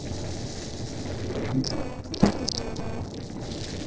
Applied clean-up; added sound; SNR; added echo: neural separator model SepFormer DNS4.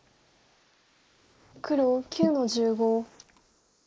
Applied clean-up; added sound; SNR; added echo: neural mask model Resemble Enhance denoiser.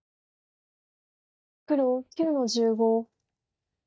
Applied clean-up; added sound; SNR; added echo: neural mask model DeepFilterNet 3.